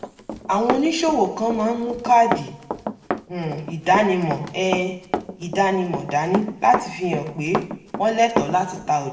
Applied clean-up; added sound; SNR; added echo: none; Run; 8 dB; reverberation time 0.8 s.